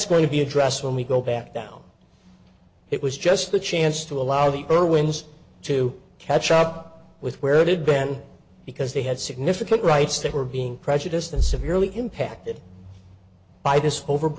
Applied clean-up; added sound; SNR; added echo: none; Bass drum; 13 dB; none.